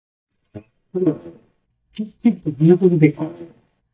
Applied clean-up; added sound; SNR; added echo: neural mask model DeepFilterNet 3.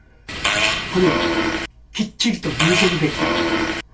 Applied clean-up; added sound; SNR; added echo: none; Fart; -3 dB; reverberation time 0.2 s.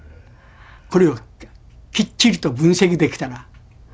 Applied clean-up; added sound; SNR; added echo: none; none; none; none.